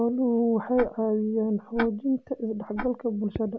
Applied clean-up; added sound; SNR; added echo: none; Tick-tock; 15 dB; none.